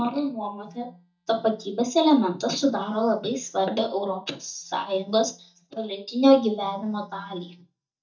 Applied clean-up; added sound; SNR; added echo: neural mask model DeepFilterNet 3.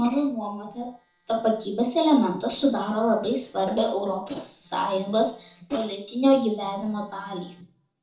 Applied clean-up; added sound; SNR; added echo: neural separator model SepFormer DNS4.